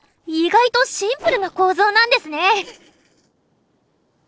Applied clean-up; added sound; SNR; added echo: neural separator model SepFormer DNS4.